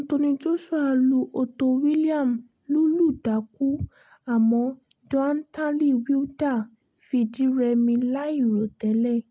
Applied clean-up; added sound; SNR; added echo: none; none; none; none.